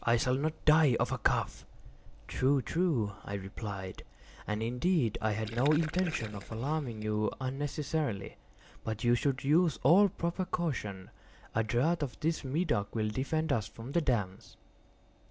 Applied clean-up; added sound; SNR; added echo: none; Gurgling; 14 dB; none.